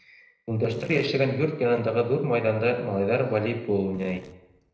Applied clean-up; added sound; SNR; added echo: neural separator model SepFormer DNS4.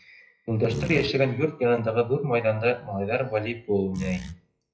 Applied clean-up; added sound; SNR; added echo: classical method WPE with log-MMSE.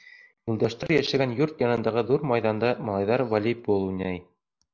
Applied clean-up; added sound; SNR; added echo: none; none; none; none.